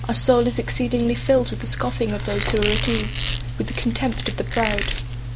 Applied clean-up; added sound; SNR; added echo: none; Squeak; 8 dB; none.